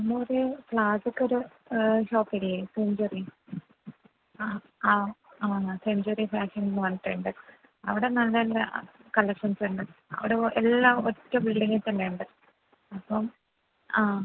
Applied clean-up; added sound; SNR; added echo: none; none; none; none.